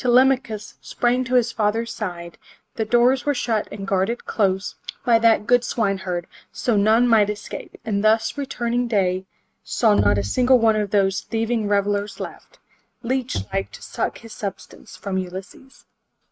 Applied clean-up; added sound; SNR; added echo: neural mask model RNNoise.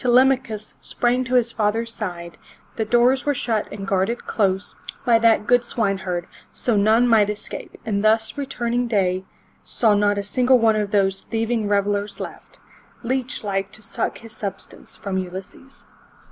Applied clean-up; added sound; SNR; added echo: none; none; none; none.